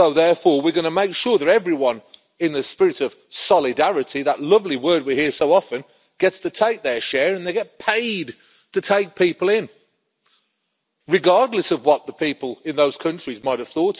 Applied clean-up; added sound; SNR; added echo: none; none; none; none.